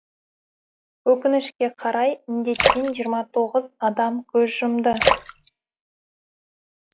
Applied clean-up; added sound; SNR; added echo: classical method log-MMSE.